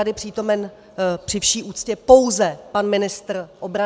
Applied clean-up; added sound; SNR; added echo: none; none; none; none.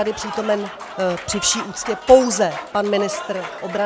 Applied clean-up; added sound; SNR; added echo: none; Applause / Crowd; 11 dB; none.